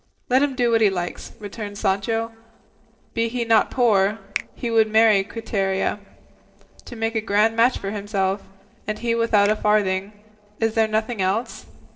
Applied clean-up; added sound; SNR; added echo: neural separator model SepFormer DNS4.